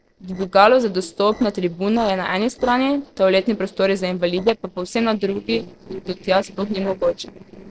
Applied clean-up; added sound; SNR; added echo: neural separator model SepFormer DNS4.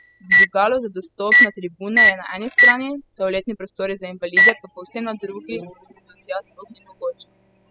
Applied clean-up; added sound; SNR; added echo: classical method spectral subtraction.